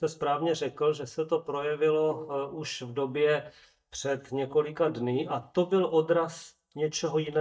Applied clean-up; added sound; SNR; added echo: neural mask model DeepFilterNet 3.